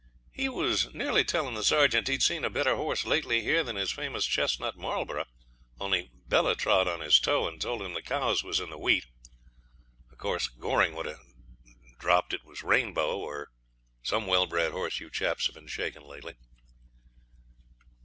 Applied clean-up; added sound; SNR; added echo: none; none; none; none.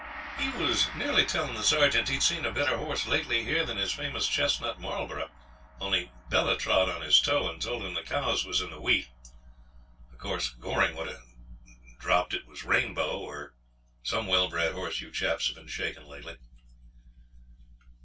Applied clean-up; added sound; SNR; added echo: none; Gong; 19 dB; reverberation time 0.1 s.